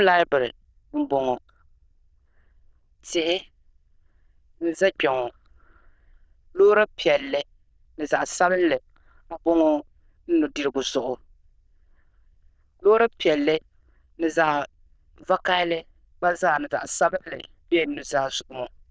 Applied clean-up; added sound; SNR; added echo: neural diffusion model UNIVERSE++.